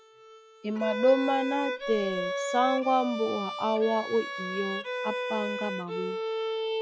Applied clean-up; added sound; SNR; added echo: classical method log-MMSE.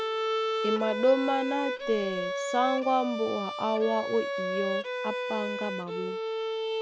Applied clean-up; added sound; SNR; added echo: none; Bowed string instrument; 2 dB; none.